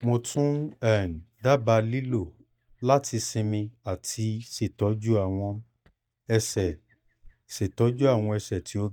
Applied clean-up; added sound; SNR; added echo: neural mask model DeepFilterNet 3.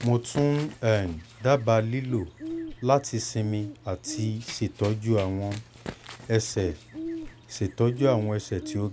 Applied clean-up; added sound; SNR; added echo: none; Bird + Run; 13 dB; none.